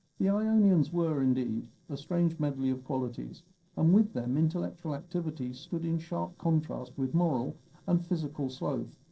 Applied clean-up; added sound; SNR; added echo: neural separator model SepFormer DNS4.